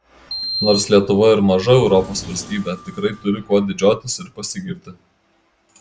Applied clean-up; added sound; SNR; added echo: none; Sliding door; 12 dB; none.